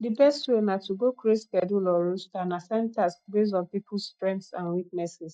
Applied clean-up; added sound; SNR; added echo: neural mask model DeepFilterNet 3.